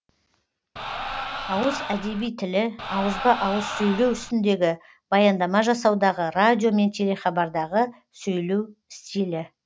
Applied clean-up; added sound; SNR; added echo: none; Crowd; 8 dB; none.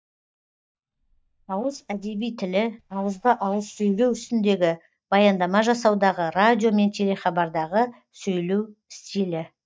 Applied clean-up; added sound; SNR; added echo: neural mask model DeepFilterNet 3.